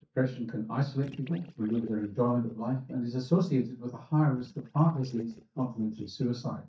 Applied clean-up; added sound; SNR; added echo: neural mask model DeepFilterNet 3.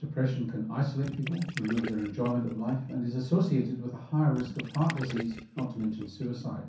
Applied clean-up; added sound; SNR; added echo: none; Gurgling; 13 dB; reverberation time 0.6 s.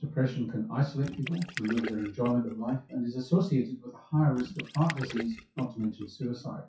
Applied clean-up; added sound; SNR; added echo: classical method WPE with log-MMSE.